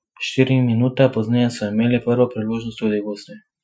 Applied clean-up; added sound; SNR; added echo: classical method Wiener filter.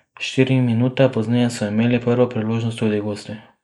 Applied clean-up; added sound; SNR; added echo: neural mask model Resemble Enhance denoiser.